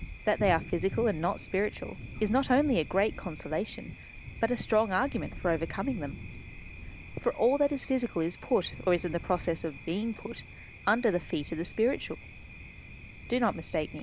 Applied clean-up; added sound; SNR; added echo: none; Thunder; 12 dB; none.